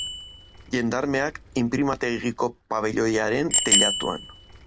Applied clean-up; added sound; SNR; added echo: none; Bicycle bell; 2 dB; none.